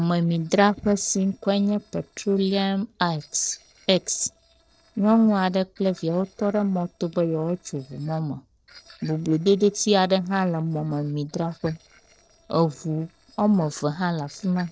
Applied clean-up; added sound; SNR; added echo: neural separator model SepFormer DNS4.